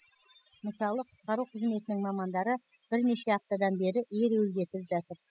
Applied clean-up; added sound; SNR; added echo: classical method spectral subtraction.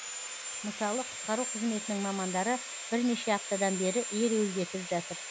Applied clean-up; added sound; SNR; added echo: none; Sawing; 6 dB; none.